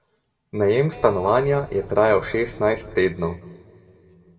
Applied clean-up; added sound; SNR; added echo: none; Keyboard (musical); 19 dB; reverberation time 1.4 s.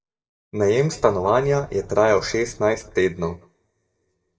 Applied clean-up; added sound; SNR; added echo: neural mask model DeepFilterNet 3.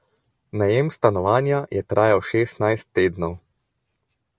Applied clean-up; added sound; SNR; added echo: none; none; none; none.